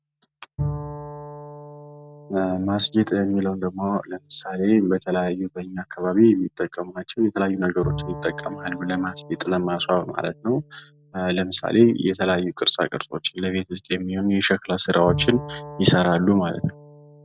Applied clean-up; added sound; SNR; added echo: none; Bowed string instrument; 14 dB; none.